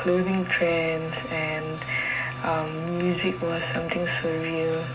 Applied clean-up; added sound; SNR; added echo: none; Wind instrument, woodwind instrument; 17 dB; reverberation time 0.4 s.